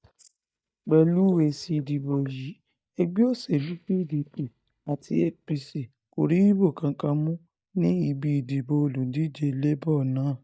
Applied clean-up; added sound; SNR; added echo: neural mask model DeepFilterNet 3.